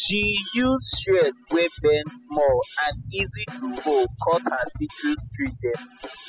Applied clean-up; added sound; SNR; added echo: classical method spectral subtraction.